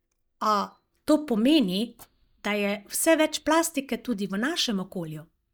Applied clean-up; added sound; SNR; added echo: neural mask model DeepFilterNet 3.